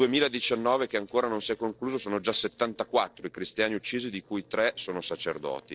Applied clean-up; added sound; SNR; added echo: neural separator model SepFormer DNS4.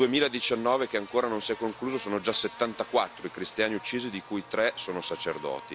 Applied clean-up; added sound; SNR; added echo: none; Buzz; 17 dB; none.